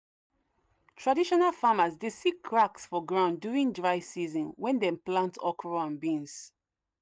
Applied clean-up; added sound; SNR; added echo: none; none; none; none.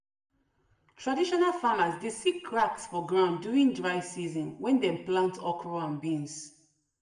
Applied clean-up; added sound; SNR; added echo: none; none; none; reverberation time 0.6 s.